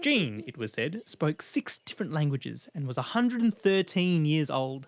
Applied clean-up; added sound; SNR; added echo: none; none; none; none.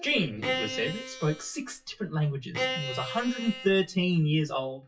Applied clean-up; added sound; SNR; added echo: classical method WPE with log-MMSE.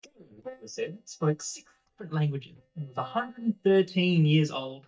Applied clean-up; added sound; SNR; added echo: neural mask model DeepFilterNet 3.